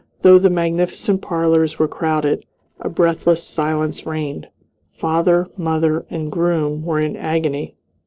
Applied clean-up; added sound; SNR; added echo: neural separator model SepFormer DNS4.